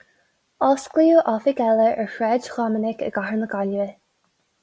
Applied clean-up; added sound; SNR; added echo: none; none; none; none.